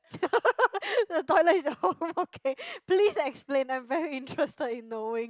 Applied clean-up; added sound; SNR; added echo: none; none; none; none.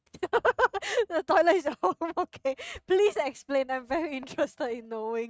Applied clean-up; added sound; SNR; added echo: neural mask model RNNoise.